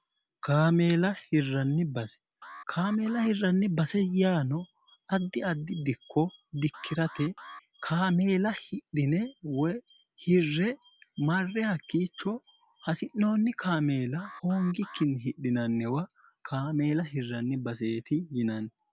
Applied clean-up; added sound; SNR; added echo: none; Alarm; 20 dB; none.